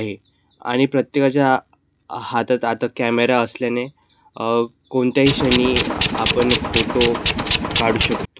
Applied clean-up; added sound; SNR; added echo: none; Tools; 1 dB; none.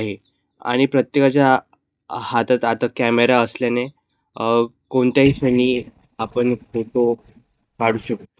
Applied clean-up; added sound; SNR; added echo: neural mask model DeepFilterNet 3.